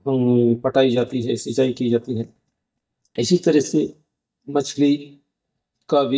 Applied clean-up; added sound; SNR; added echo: neural mask model DeepFilterNet 3.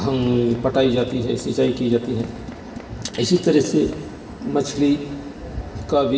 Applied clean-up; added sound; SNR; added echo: none; Tools; 19 dB; reverberation time 2.2 s.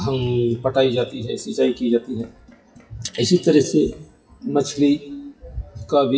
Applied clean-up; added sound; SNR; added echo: classical method WPE with log-MMSE.